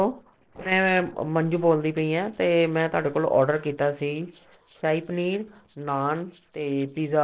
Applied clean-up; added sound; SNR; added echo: neural separator model SepFormer DNS4.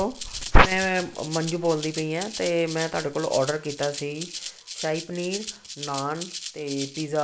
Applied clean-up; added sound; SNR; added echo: none; Rattle (instrument); 12 dB; none.